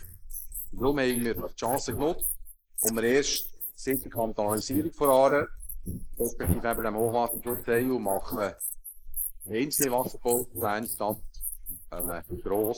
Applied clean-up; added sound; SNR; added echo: neural mask model Resemble Enhance denoiser.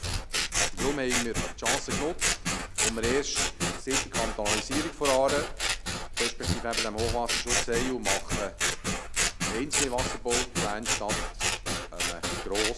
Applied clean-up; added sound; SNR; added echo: none; Scissors; -3 dB; none.